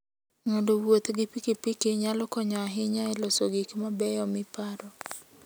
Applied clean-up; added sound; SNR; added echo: none; none; none; none.